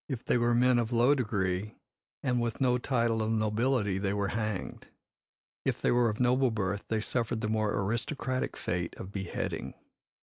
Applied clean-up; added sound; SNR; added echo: none; none; none; none.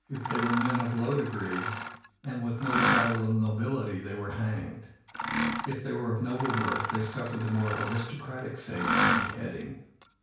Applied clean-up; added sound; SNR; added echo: none; Mechanisms; 1 dB; reverberation time 0.5 s.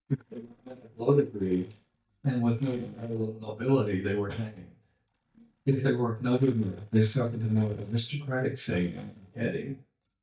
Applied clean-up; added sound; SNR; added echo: neural mask model DeepFilterNet 3.